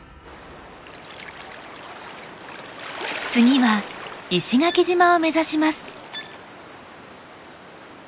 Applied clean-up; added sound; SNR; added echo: none; Bowed string instrument; 18 dB; none.